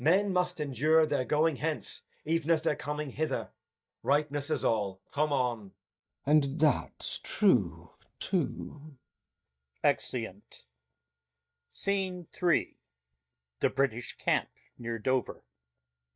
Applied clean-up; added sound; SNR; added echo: neural mask model DeepFilterNet 3.